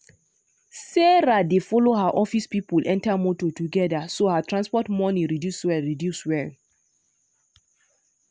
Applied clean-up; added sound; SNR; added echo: none; none; none; none.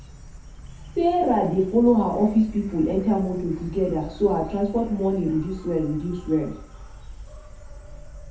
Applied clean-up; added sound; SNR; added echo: none; Insect; 16 dB; reverberation time 0.5 s.